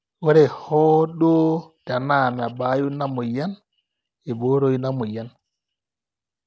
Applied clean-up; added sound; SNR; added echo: none; none; none; none.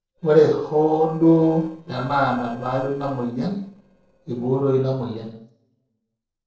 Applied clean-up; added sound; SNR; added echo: neural separator model SepFormer DNS4.